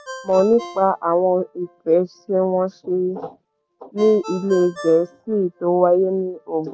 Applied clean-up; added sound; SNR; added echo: none; Ringtone; 20 dB; none.